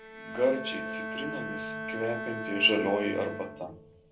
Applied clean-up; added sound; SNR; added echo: none; Bowed string instrument; 7 dB; reverberation time 0.2 s.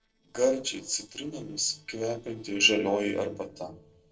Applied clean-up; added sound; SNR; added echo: neural separator model SepFormer DNS4.